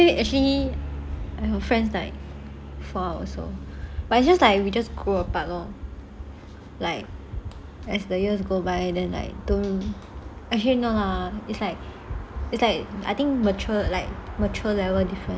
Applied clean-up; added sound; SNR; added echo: none; none; none; none.